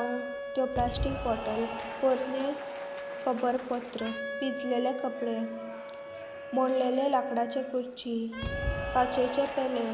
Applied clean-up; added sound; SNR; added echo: none; Applause / Cheering + Wind instrument, woodwind instrument; 6 dB; none.